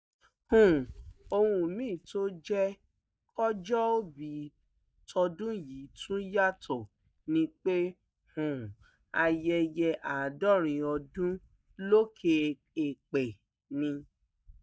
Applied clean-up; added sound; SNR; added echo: neural mask model DeepFilterNet 3.